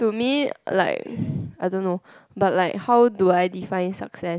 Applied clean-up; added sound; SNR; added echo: none; none; none; none.